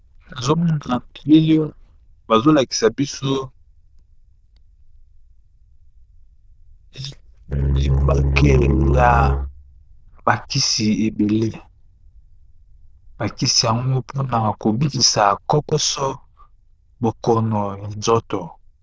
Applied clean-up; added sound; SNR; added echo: neural diffusion model UNIVERSE++.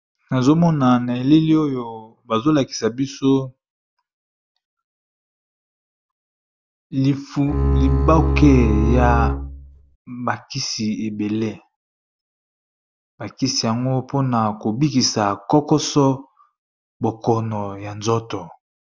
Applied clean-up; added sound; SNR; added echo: none; Bowed string instrument; -3 dB; none.